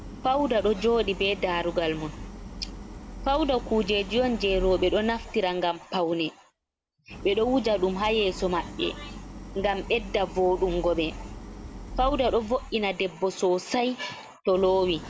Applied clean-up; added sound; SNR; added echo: none; Idling; 13 dB; none.